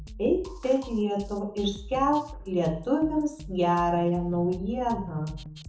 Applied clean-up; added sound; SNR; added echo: none; Drum kit; 15 dB; reverberation time 0.6 s.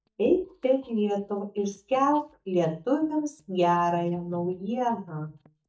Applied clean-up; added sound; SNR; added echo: neural mask model DeepFilterNet 3.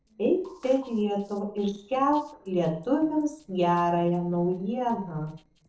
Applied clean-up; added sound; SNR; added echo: neural separator model SepFormer DNS4.